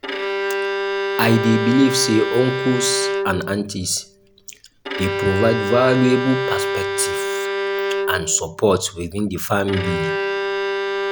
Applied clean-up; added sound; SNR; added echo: none; Bowed string instrument; 2 dB; none.